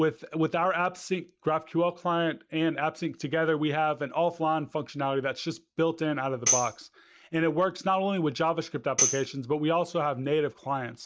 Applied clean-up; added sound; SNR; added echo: none; Tambourine; 4 dB; none.